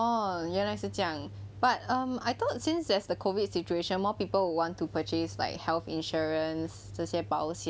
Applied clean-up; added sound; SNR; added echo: none; none; none; none.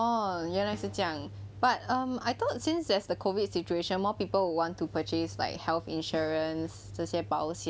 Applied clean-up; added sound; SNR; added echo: none; Snare drum; 18 dB; none.